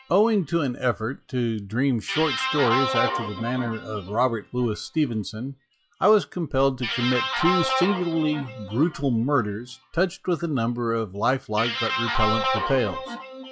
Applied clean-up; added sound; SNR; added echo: classical method log-MMSE.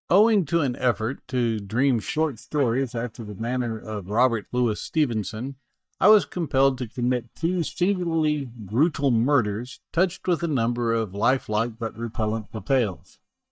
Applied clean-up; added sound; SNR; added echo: neural mask model DeepFilterNet 3.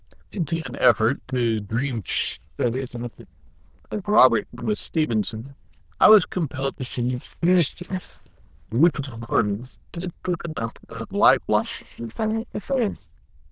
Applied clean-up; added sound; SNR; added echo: neural diffusion model UNIVERSE++.